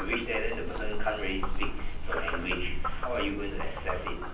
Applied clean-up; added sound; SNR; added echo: none; Frog; -4 dB; reverberation time 0.6 s.